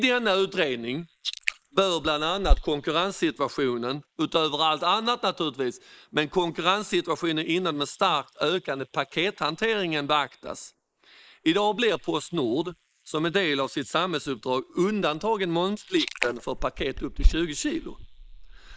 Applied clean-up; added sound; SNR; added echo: neural mask model Resemble Enhance denoiser.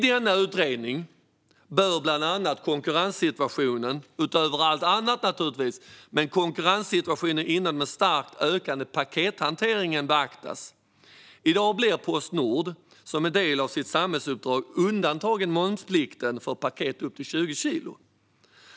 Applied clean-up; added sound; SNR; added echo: none; none; none; none.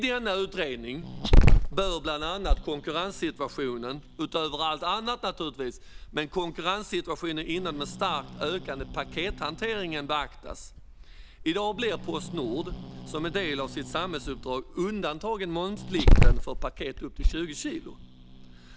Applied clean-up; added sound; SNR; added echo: none; Growling; -5 dB; none.